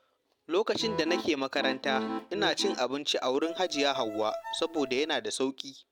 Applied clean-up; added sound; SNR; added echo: none; Bowed string instrument + Accordion; 7 dB; none.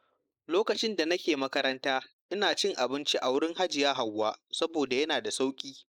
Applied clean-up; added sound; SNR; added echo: neural mask model Resemble Enhance denoiser.